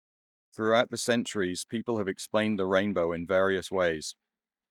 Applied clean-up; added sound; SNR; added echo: neural mask model DeepFilterNet 3.